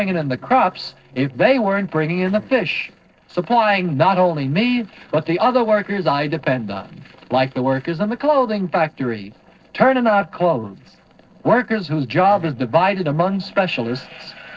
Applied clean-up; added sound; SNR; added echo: neural separator model SepFormer DNS4.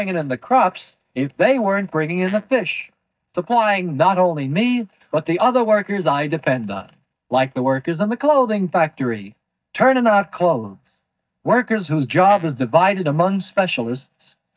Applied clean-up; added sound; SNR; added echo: neural mask model DeepFilterNet 3.